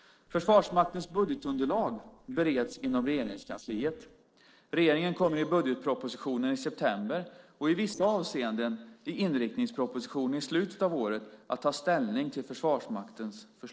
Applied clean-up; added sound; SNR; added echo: neural separator model SepFormer DNS4.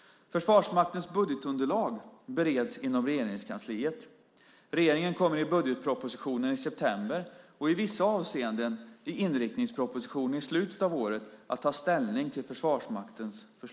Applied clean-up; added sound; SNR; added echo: none; none; none; none.